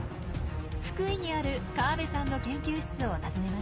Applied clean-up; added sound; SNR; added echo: none; none; none; none.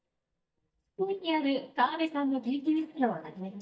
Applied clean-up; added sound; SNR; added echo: neural mask model DeepFilterNet 3.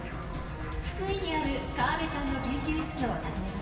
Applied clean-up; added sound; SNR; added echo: none; Toilet flush; 16 dB; reverberation time 2.3 s.